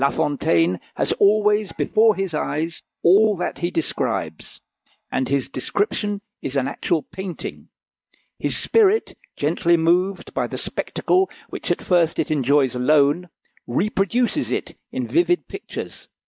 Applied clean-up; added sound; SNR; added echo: neural mask model DeepFilterNet 3.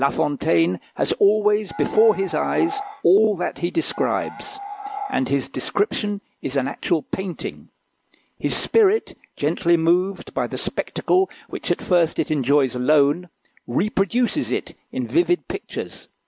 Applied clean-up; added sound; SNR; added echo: none; Animal; 11 dB; none.